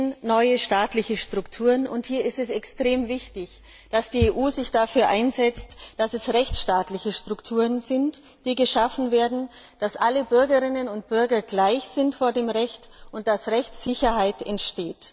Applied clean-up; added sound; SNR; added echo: none; none; none; none.